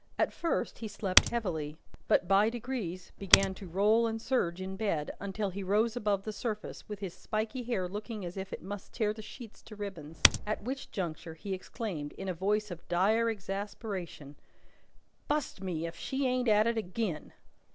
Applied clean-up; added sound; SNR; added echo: none; Typing; -3 dB; none.